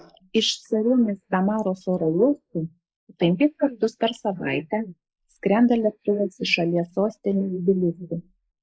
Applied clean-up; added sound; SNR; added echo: neural mask model Resemble Enhance denoiser.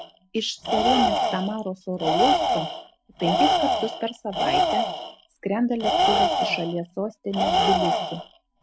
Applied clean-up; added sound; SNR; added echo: none; Tools; -4 dB; none.